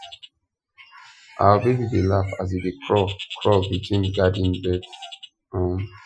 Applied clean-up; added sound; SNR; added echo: classical method Wiener filter.